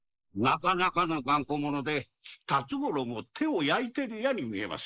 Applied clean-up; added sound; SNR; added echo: neural mask model Resemble Enhance denoiser.